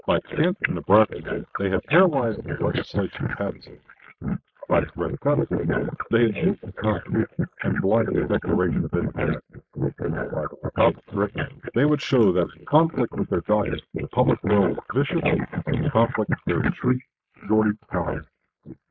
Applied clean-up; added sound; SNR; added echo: neural mask model Resemble Enhance denoiser.